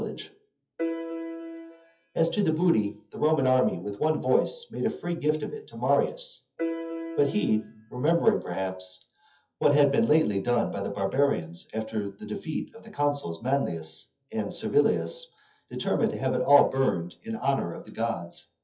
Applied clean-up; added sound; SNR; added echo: classical method WPE with log-MMSE.